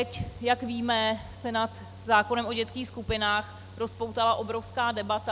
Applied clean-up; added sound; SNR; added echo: none; Mechanical fan; 16 dB; none.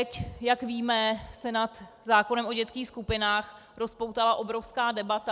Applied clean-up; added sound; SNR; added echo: none; none; none; none.